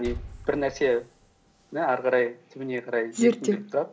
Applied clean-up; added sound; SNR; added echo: none; Liquid; 18 dB; none.